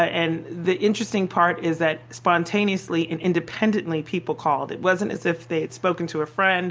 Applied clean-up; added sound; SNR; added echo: none; none; none; none.